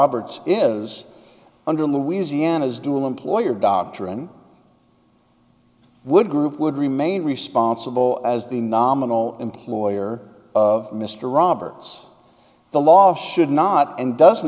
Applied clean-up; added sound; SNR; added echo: none; none; none; none.